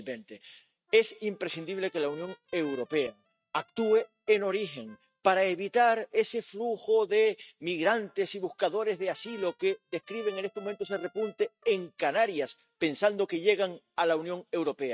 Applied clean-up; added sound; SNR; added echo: neural mask model RNNoise.